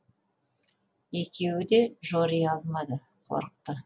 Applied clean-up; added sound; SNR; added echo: none; none; none; none.